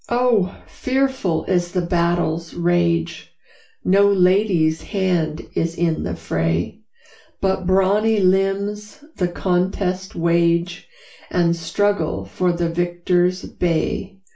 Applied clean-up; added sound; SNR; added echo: none; none; none; reverberation time 0.3 s.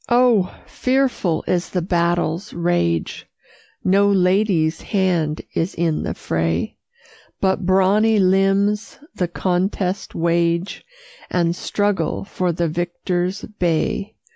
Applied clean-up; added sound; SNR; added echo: none; none; none; none.